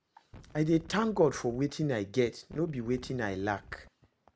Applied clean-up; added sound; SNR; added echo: none; Wind; 20 dB; none.